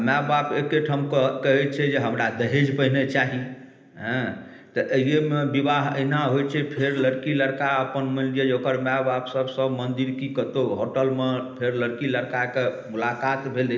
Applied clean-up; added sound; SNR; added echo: none; Cough; 17 dB; reverberation time 0.8 s.